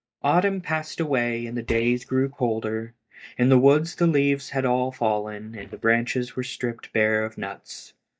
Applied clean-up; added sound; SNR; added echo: neural mask model DeepFilterNet 3.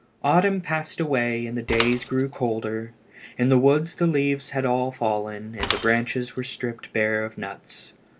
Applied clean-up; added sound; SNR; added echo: none; Mechanisms / Bicycle; 12 dB; none.